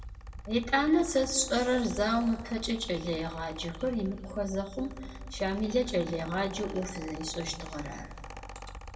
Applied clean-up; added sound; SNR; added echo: none; Mechanical fan; 12 dB; reverberation time 1.5 s.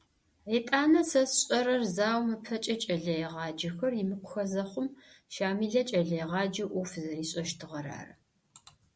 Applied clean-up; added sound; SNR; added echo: none; none; none; none.